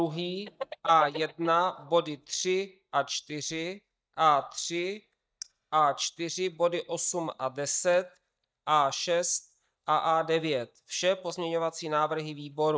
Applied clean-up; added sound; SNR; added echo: neural mask model DeepFilterNet 3.